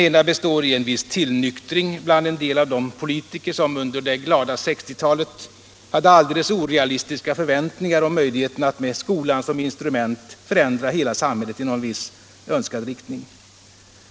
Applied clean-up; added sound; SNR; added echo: none; none; none; none.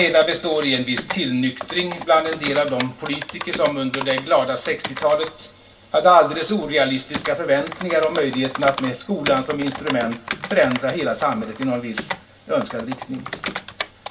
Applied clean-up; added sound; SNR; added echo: none; Computer keyboard; 11 dB; reverberation time 0.2 s.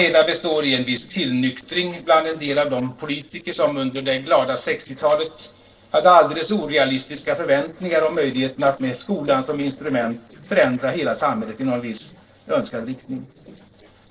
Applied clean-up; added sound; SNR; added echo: neural separator model SepFormer DNS4.